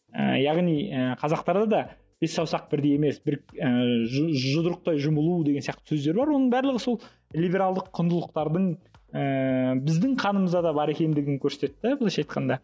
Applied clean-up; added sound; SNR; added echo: none; none; none; none.